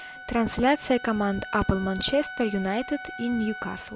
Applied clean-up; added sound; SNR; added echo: none; Wind instrument, woodwind instrument; 13 dB; none.